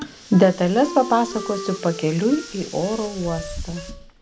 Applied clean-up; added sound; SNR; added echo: none; Hiss + Wind instrument, woodwind instrument; 12 dB; none.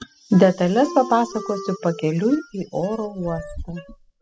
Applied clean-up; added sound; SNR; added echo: classical method spectral subtraction.